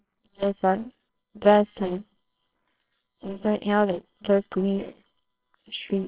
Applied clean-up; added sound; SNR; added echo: neural separator model SepFormer WHAMR!.